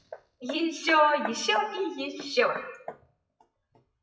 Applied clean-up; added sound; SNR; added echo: classical method WPE with log-MMSE.